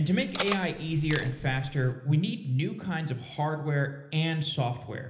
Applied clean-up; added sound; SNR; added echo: none; Cutlery, silverware; 8 dB; reverberation time 0.8 s.